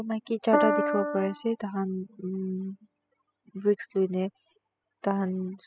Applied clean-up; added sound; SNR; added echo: classical method spectral subtraction.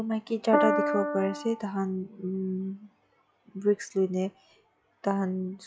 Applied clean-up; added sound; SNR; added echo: classical method log-MMSE.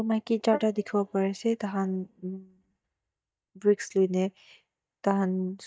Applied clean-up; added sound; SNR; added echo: neural mask model DeepFilterNet 3.